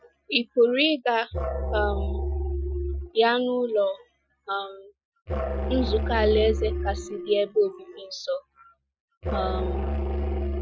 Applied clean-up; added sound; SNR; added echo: classical method Wiener filter.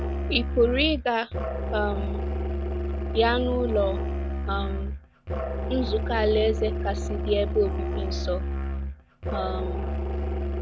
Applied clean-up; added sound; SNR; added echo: none; Musical instrument; 0 dB; none.